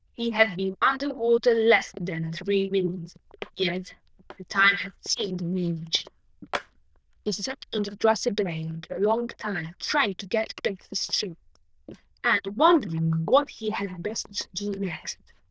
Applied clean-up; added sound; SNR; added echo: neural diffusion model UNIVERSE++.